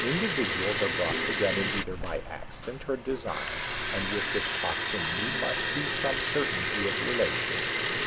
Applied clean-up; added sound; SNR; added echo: none; Liquid; -3 dB; none.